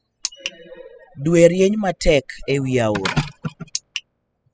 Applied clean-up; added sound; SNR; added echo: classical method spectral subtraction.